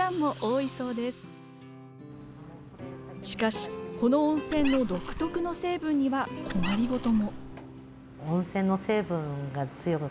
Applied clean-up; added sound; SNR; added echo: none; Squeak; 6 dB; none.